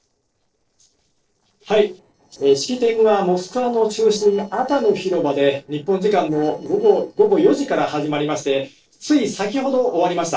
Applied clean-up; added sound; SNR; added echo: neural separator model SepFormer DNS4.